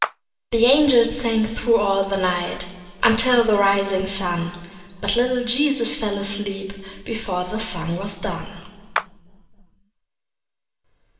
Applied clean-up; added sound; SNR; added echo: none; Clapping; 10 dB; reverberation time 2.9 s.